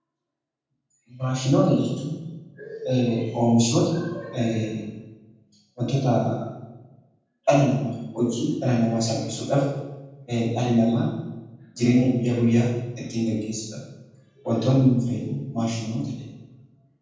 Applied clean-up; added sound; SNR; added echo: none; none; none; reverberation time 1.2 s.